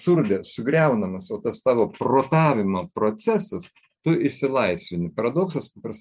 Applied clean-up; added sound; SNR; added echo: none; none; none; none.